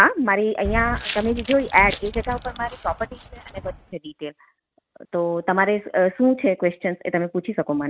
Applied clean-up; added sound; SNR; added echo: neural mask model RNNoise.